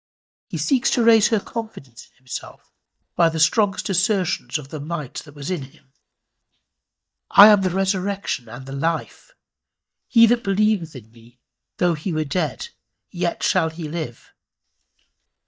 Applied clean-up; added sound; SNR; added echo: neural mask model DeepFilterNet 3.